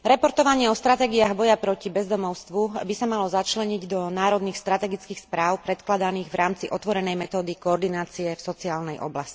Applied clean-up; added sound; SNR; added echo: none; none; none; none.